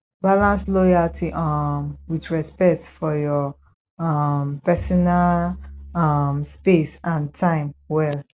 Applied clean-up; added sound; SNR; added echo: none; Bowed string instrument; 16 dB; none.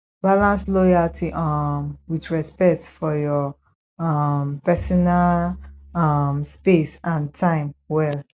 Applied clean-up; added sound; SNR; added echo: neural mask model DeepFilterNet 3.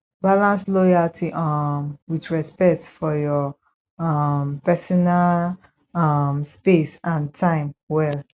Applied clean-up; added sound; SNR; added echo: none; none; none; none.